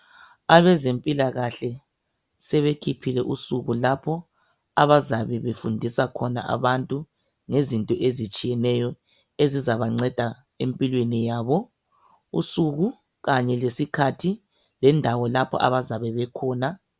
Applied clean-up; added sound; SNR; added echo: none; none; none; none.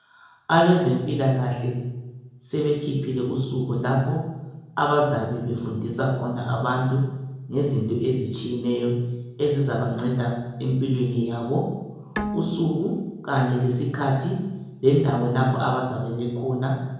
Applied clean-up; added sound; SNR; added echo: none; Bowed string instrument; 11 dB; reverberation time 0.9 s.